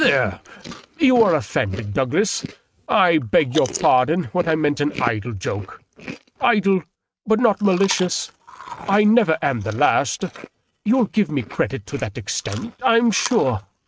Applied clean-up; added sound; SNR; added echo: neural mask model RNNoise.